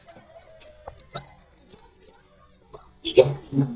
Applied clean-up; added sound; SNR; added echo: neural mask model DeepFilterNet 3.